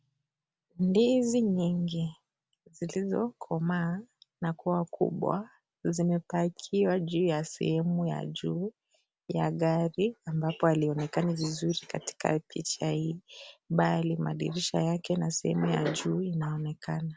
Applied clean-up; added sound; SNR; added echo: none; none; none; none.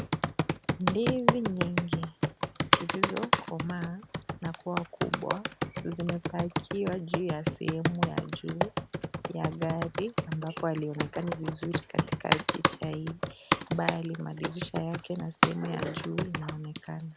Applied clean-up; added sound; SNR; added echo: none; Computer keyboard; -4 dB; none.